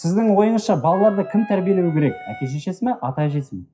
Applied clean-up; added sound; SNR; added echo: classical method WPE with log-MMSE.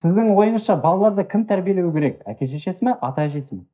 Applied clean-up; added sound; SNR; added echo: neural mask model DeepFilterNet 3.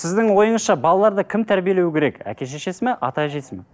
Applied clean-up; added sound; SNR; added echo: none; none; none; none.